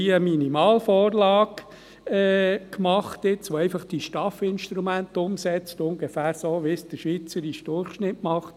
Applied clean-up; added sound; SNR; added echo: none; none; none; none.